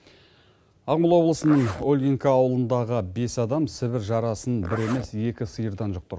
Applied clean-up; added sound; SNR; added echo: none; Zipper (clothing); 16 dB; none.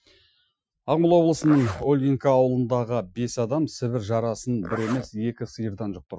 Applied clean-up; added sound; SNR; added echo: classical method Wiener filter.